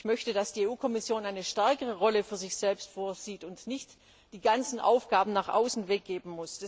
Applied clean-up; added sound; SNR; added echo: none; none; none; none.